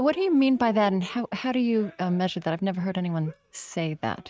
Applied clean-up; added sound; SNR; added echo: neural mask model RNNoise.